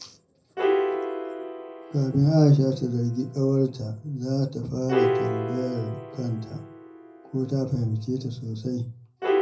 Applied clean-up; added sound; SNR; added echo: none; Piano; 5 dB; reverberation time 0.4 s.